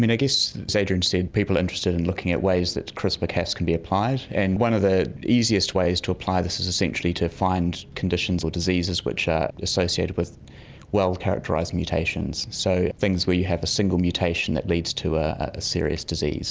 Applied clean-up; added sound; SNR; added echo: none; none; none; none.